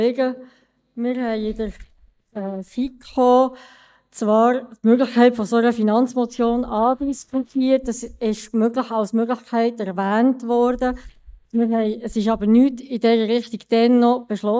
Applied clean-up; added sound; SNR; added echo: neural mask model DeepFilterNet 3.